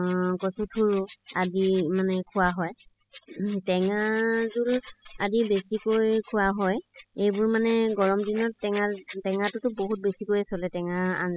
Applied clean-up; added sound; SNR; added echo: classical method spectral subtraction.